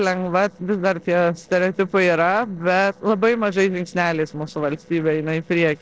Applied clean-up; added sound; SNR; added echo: neural separator model SepFormer DNS4.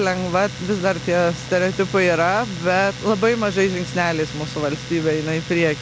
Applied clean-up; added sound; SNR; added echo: none; Domestic sounds, home sounds; 12 dB; none.